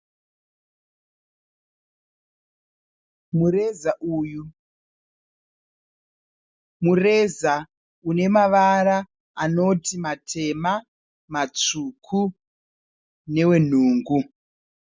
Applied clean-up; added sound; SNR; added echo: none; none; none; none.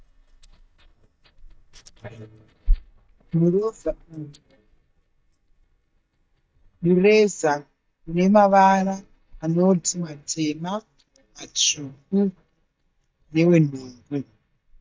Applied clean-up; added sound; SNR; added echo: neural mask model DeepFilterNet 3.